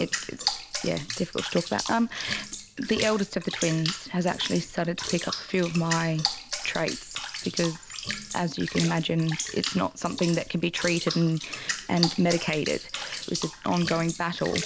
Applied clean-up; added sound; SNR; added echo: none; Bathtub (filling or washing) / Water; 7 dB; none.